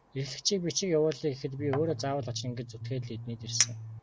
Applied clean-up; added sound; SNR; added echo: none; Chink, clink + Bass guitar; 6 dB; none.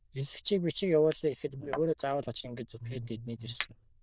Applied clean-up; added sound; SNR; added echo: neural diffusion model UNIVERSE++.